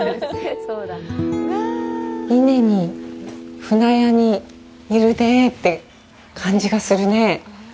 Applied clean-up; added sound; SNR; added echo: none; none; none; none.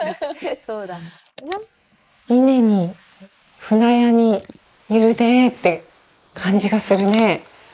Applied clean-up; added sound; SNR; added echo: neural mask model Resemble Enhance denoiser.